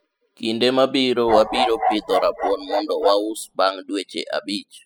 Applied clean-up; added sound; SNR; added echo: classical method spectral subtraction.